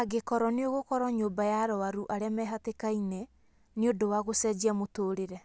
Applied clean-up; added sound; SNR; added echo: none; none; none; none.